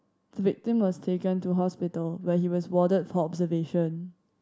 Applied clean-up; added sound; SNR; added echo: none; none; none; none.